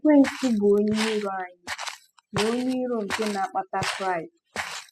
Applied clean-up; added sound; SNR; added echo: classical method spectral subtraction.